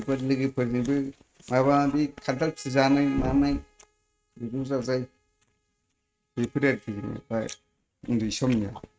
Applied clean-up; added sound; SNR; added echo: neural mask model RNNoise.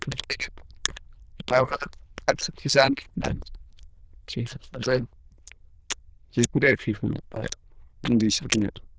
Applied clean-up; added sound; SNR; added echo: neural diffusion model UNIVERSE++.